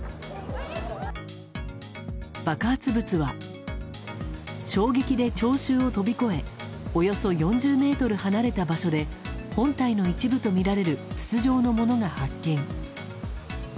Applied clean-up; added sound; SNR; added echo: none; none; none; none.